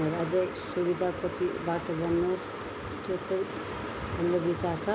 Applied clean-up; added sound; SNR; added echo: none; none; none; none.